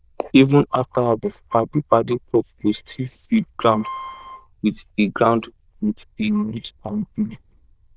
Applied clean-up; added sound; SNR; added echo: neural diffusion model UNIVERSE++.